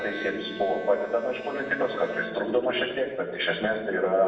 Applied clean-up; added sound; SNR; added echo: none; Bowed string instrument; 15 dB; reverberation time 1.0 s.